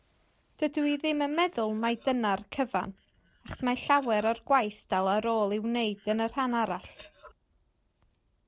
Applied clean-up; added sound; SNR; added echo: neural separator model SepFormer DNS4.